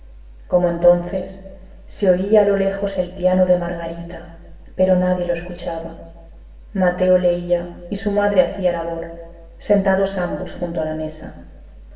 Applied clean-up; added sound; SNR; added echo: none; none; none; reverberation time 1.0 s.